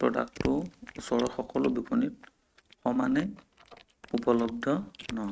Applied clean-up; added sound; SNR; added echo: neural mask model RNNoise.